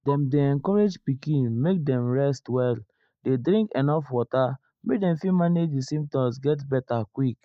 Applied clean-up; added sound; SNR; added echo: neural mask model DeepFilterNet 3.